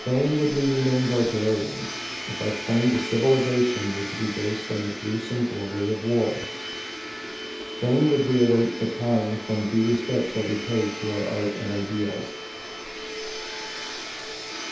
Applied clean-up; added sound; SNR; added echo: none; Domestic sounds, home sounds; 9 dB; reverberation time 0.8 s.